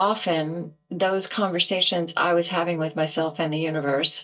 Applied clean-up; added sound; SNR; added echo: neural mask model DeepFilterNet 3.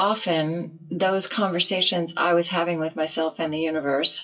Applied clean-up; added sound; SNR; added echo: classical method WPE with log-MMSE.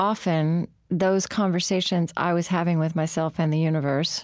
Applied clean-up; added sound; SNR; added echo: none; none; none; none.